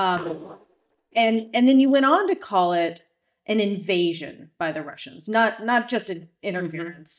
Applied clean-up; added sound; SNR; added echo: neural mask model DeepFilterNet 3.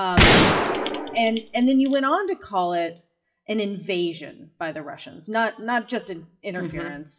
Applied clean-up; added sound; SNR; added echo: classical method WPE with log-MMSE.